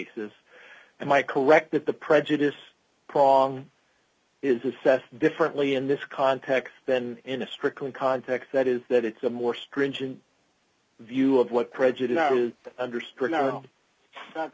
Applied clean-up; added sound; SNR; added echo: none; none; none; none.